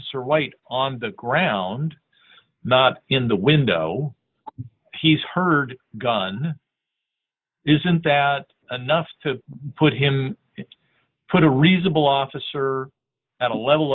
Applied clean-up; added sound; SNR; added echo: neural mask model Resemble Enhance denoiser.